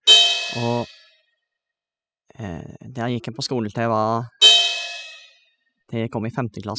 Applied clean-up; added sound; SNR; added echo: classical method spectral subtraction.